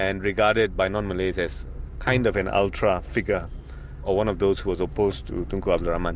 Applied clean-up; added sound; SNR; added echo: none; Bowed string instrument; 18 dB; none.